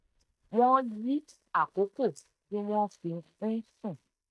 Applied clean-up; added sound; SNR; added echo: neural mask model DeepFilterNet 3.